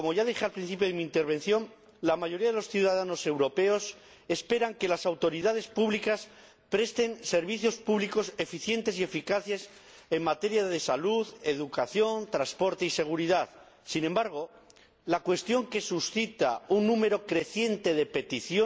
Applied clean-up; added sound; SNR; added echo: none; none; none; none.